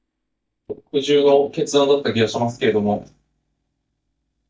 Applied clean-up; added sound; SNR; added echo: neural mask model DeepFilterNet 3.